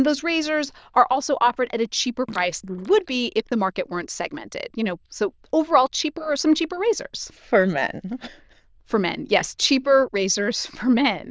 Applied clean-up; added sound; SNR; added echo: neural diffusion model UNIVERSE++.